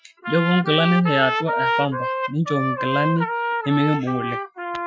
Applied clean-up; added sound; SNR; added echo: classical method Wiener filter.